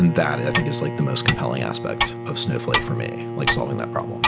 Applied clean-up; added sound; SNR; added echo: none; Clock + Bowed string instrument; 1 dB; none.